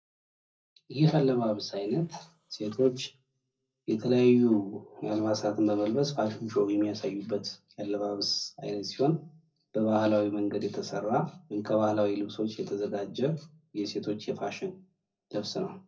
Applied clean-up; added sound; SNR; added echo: neural separator model SepFormer DNS4.